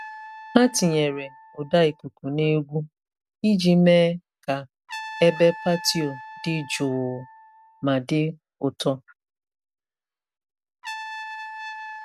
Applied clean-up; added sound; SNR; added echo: none; Trumpet; 16 dB; none.